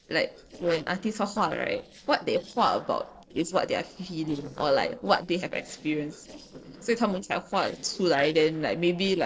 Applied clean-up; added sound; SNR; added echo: neural separator model SepFormer DNS4.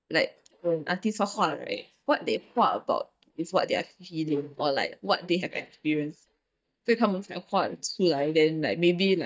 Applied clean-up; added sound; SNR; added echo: neural mask model DeepFilterNet 3.